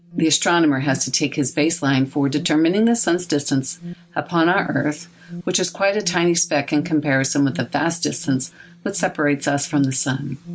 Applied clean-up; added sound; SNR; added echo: none; Alarm; 17 dB; none.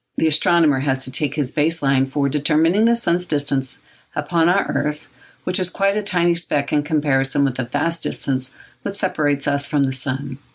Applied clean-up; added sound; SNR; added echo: none; none; none; none.